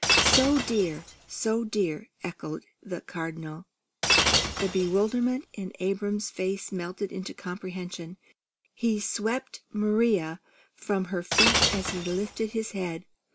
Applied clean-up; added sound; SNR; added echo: none; Shatter; -2 dB; none.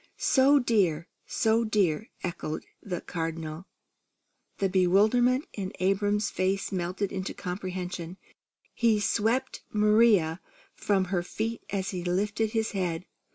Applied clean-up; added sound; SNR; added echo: none; none; none; none.